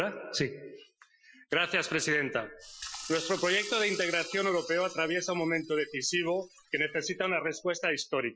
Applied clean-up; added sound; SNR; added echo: classical method Wiener filter.